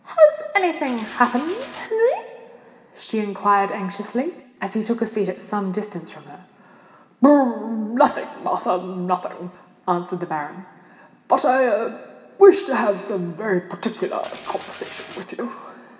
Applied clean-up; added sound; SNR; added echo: none; Mechanisms; 14 dB; reverberation time 1.3 s.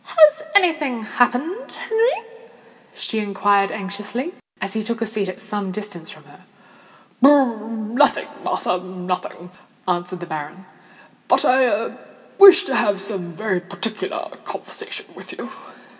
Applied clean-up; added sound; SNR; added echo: none; none; none; none.